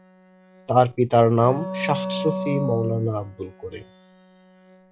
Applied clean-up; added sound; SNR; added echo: classical method log-MMSE.